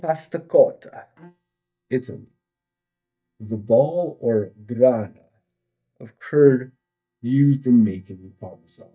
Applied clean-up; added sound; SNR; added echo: neural mask model DeepFilterNet 3.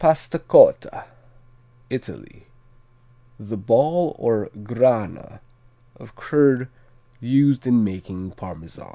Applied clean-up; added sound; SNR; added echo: none; none; none; none.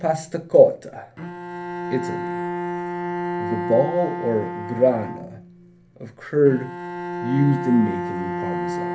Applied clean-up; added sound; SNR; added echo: none; Bowed string instrument; 6 dB; reverberation time 0.3 s.